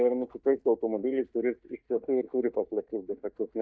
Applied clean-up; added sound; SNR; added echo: neural mask model DeepFilterNet 3.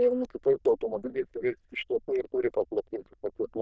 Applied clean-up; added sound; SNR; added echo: neural diffusion model UNIVERSE++.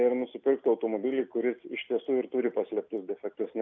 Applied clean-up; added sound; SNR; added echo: none; none; none; none.